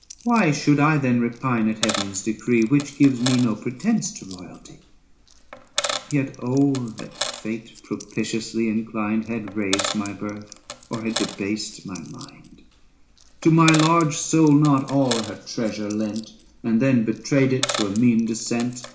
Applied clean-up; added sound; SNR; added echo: none; Coin (dropping); 11 dB; reverberation time 0.4 s.